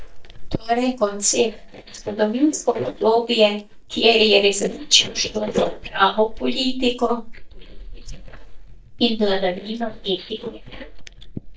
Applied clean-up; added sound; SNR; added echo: neural mask model DeepFilterNet 3.